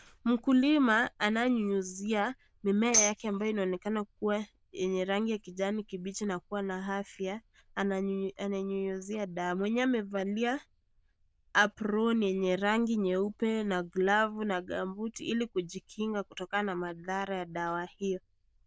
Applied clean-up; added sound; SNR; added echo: neural diffusion model UNIVERSE++.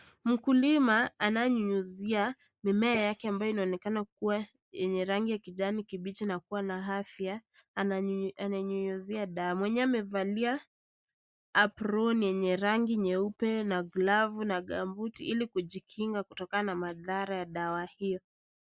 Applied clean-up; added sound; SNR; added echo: neural mask model Resemble Enhance denoiser.